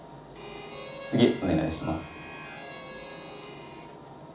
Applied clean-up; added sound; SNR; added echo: none; Harmonica; 12 dB; reverberation time 0.4 s.